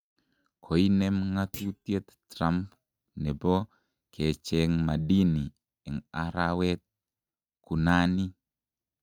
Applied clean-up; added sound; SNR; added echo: neural mask model RNNoise.